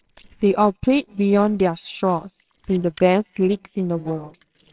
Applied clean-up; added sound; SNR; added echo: neural separator model SepFormer WHAMR!.